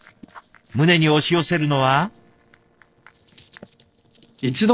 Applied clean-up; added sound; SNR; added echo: neural separator model SepFormer DNS4.